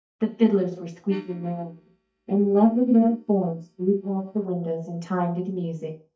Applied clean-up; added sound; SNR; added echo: neural mask model DeepFilterNet 3.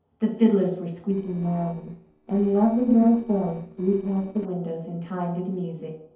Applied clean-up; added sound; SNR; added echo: neural separator model SepFormer DNS4.